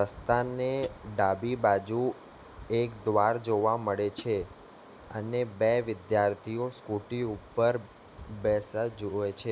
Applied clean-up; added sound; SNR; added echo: none; Hi-hat; 16 dB; none.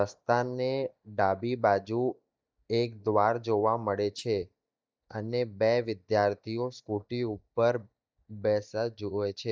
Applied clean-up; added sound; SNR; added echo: neural mask model DeepFilterNet 3.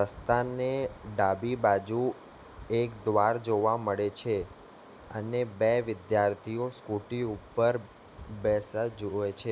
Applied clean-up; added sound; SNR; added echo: none; none; none; none.